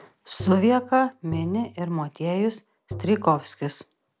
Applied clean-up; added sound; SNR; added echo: none; Tap; 14 dB; none.